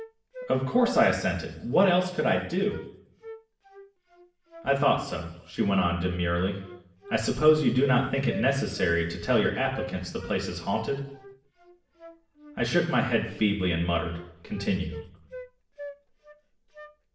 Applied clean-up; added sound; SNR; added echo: none; Wind instrument, woodwind instrument; 18 dB; reverberation time 0.8 s.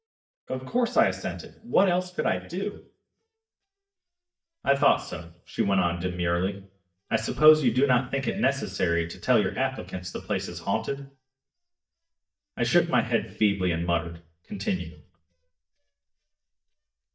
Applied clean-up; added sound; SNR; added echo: neural mask model DeepFilterNet 3.